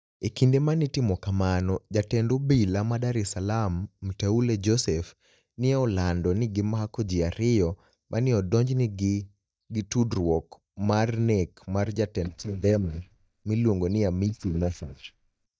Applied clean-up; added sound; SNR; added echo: neural mask model DeepFilterNet 3.